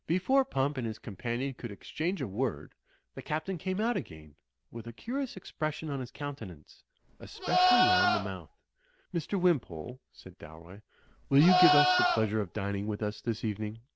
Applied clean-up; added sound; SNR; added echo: none; Livestock, farm animals, working animals; -4 dB; none.